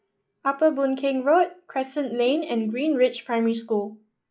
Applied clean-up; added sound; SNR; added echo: classical method log-MMSE.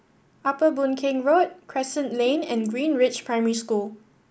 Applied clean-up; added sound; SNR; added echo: none; Ringtone; 20 dB; none.